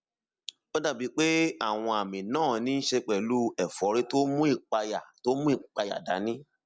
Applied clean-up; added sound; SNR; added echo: none; none; none; none.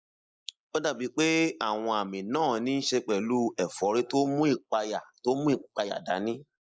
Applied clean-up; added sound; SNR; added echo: neural mask model Resemble Enhance denoiser.